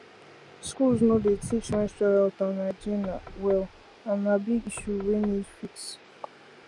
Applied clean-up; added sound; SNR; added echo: none; Knock / Wood; 19 dB; none.